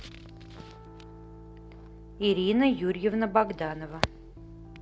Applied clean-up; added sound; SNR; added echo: none; Piano; 17 dB; none.